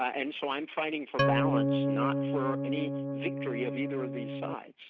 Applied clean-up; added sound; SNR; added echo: none; Organ; -5 dB; none.